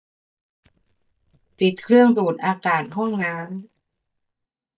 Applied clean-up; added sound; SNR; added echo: neural mask model DeepFilterNet 3.